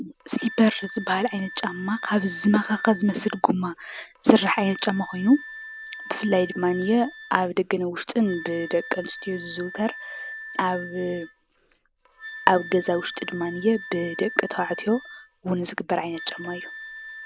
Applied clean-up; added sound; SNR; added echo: none; Wind instrument, woodwind instrument; 14 dB; none.